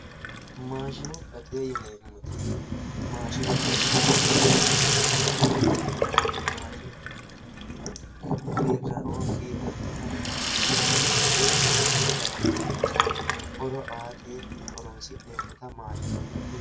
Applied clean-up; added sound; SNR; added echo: none; Sink (filling or washing); -5 dB; reverberation time 0.1 s.